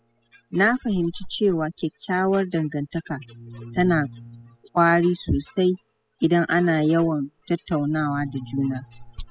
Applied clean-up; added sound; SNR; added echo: classical method spectral subtraction.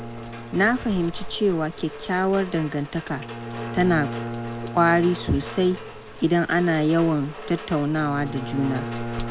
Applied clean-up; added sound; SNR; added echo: none; Rain + Bowed string instrument; 10 dB; none.